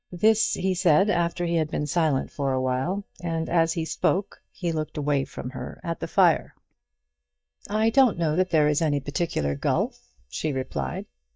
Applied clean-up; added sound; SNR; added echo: neural mask model DeepFilterNet 3.